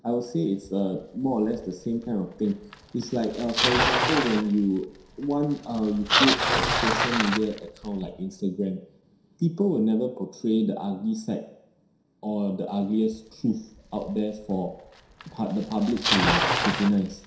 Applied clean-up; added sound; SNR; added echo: none; Bicycle; 3 dB; reverberation time 0.7 s.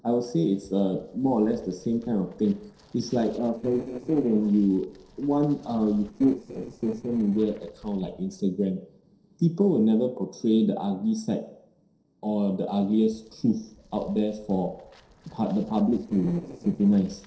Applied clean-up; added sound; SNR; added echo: neural separator model SepFormer DNS4.